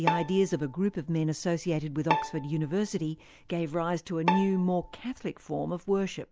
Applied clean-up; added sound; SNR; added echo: none; Bowed string instrument; 7 dB; none.